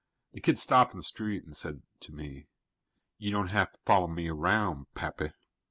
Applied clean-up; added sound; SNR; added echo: none; none; none; none.